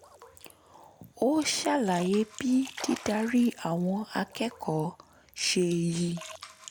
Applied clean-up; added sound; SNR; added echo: none; Splash, splatter; 19 dB; none.